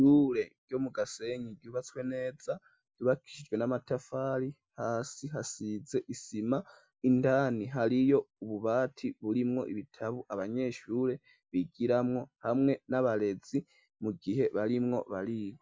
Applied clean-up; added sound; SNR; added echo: none; none; none; none.